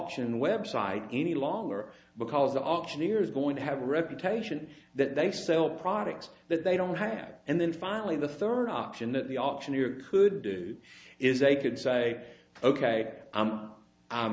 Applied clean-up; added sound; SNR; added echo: none; none; none; none.